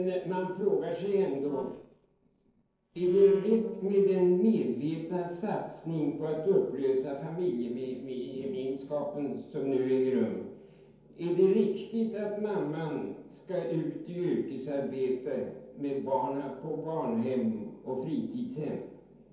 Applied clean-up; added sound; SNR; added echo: neural separator model SepFormer DNS4.